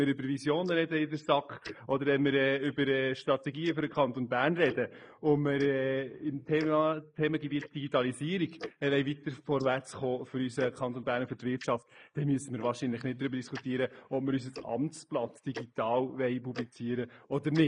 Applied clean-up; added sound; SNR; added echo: neural mask model Resemble Enhance denoiser.